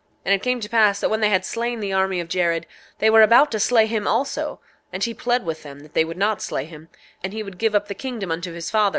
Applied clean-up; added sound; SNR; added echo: none; none; none; none.